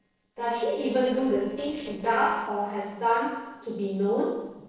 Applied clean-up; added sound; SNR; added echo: neural separator model SepFormer DNS4.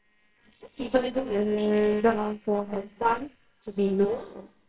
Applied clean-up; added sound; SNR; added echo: neural separator model SepFormer WHAMR!.